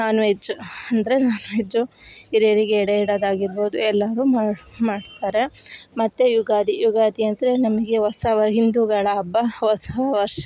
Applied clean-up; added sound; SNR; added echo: none; none; none; none.